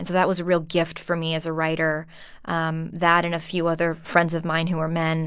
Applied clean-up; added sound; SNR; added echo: none; none; none; none.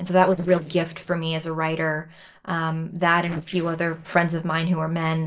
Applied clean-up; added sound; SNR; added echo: neural separator model SepFormer DNS4.